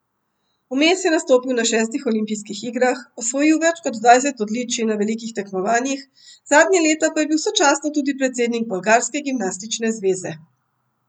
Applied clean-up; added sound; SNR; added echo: none; none; none; none.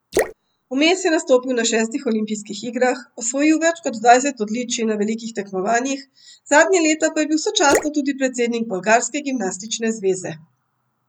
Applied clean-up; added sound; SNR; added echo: none; Drip / Splash, splatter; 9 dB; none.